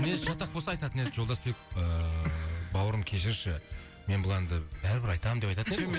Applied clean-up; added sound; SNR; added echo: none; Piano; 18 dB; none.